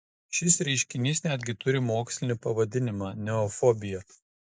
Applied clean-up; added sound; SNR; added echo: neural mask model Resemble Enhance denoiser.